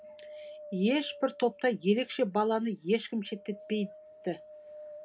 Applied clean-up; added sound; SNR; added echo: none; Wind; 18 dB; reverberation time 0.3 s.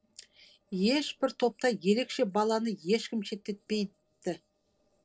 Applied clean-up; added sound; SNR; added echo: neural separator model SepFormer DNS4.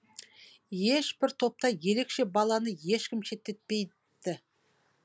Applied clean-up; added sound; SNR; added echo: none; none; none; none.